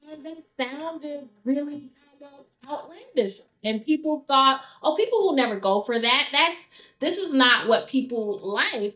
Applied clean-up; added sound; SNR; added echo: neural mask model DeepFilterNet 3.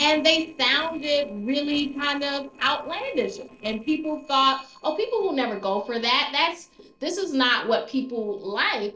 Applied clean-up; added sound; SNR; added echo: neural separator model SepFormer DNS4.